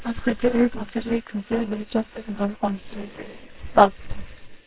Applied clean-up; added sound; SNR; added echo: neural separator model SepFormer WHAMR!.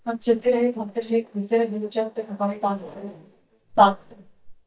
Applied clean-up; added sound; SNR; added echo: neural mask model DeepFilterNet 3.